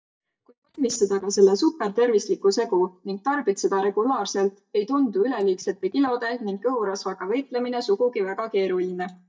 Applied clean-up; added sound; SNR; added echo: neural mask model DeepFilterNet 3.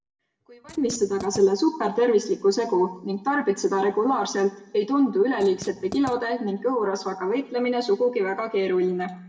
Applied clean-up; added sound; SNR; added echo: none; Writing; 17 dB; reverberation time 0.7 s.